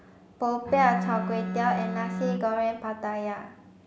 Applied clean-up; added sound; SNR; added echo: none; Bowed string instrument; 3 dB; none.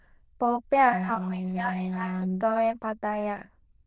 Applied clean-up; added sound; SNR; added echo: neural diffusion model UNIVERSE++.